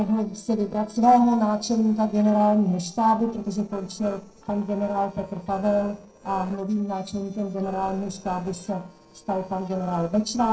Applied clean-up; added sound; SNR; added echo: neural separator model SepFormer DNS4.